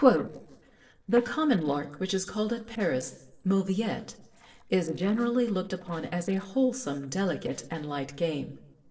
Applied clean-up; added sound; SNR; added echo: neural separator model SepFormer DNS4.